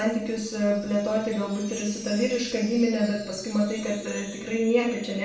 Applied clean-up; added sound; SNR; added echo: none; Wind chime; 18 dB; reverberation time 0.6 s.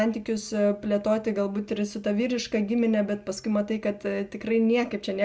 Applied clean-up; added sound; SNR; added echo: none; none; none; none.